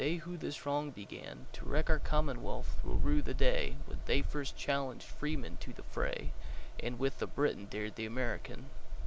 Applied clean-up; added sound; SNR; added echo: none; none; none; none.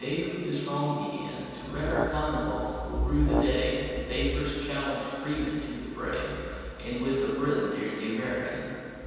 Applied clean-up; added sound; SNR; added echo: none; Brass instrument; 6 dB; reverberation time 2.1 s.